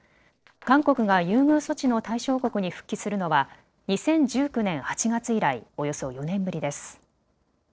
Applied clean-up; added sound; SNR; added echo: neural separator model SepFormer DNS4.